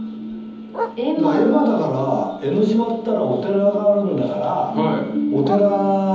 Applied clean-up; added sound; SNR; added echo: none; Bark; 17 dB; reverberation time 1.3 s.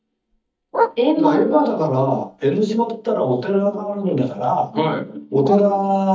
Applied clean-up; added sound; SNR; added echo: neural mask model DeepFilterNet 3.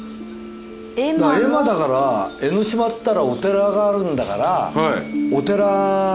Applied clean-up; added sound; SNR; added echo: none; none; none; none.